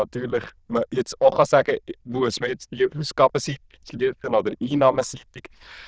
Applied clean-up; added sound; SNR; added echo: neural diffusion model UNIVERSE++.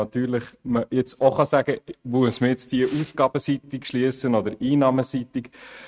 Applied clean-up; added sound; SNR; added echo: neural mask model RNNoise.